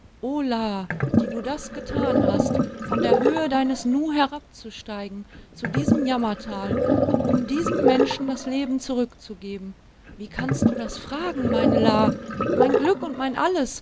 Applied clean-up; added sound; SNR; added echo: none; Sink (filling or washing); -1 dB; none.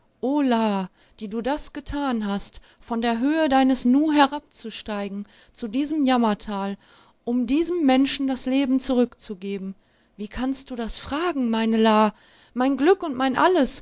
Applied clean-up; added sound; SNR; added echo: none; none; none; none.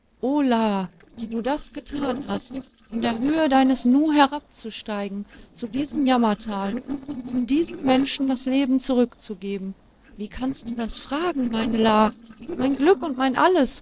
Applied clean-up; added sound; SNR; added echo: neural separator model SepFormer DNS4.